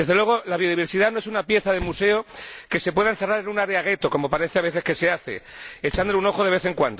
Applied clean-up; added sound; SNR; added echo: none; Slam; 13 dB; none.